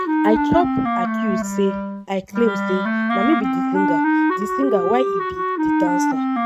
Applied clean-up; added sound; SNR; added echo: neural mask model RNNoise.